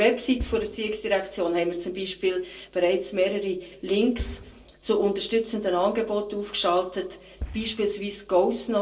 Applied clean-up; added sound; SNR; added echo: neural separator model SepFormer DNS4.